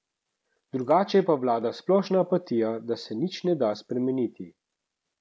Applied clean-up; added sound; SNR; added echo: none; none; none; none.